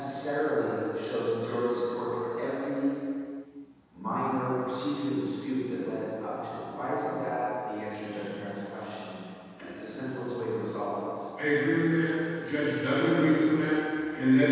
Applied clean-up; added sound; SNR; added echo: none; none; none; reverberation time 2.1 s.